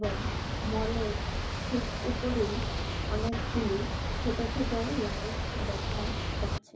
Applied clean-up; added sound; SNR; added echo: none; Boat, Water vehicle; -3 dB; reverberation time 0.4 s.